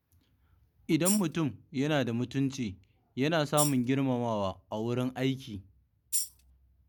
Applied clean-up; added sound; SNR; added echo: none; Tambourine; 2 dB; none.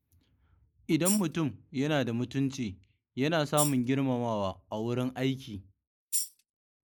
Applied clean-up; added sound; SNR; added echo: neural mask model Resemble Enhance denoiser.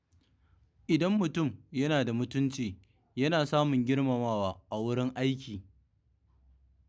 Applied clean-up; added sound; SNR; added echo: none; none; none; none.